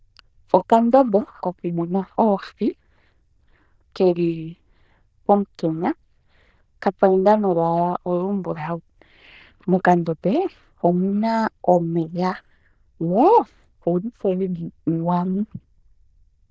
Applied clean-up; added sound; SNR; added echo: neural diffusion model UNIVERSE++.